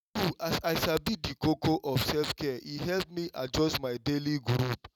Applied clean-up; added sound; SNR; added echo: none; none; none; none.